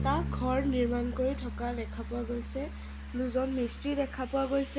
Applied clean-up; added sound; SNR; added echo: none; Bass guitar; 6 dB; none.